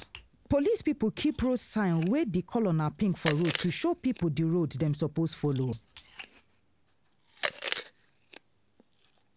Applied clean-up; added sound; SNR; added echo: none; Chewing, mastication; 12 dB; none.